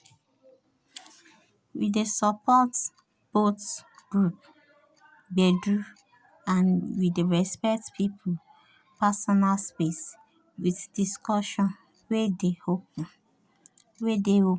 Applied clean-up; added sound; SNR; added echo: none; none; none; none.